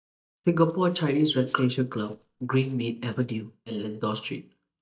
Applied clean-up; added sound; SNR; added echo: neural mask model DeepFilterNet 3.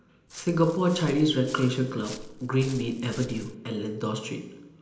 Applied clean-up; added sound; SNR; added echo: none; Walk, footsteps; 18 dB; reverberation time 0.9 s.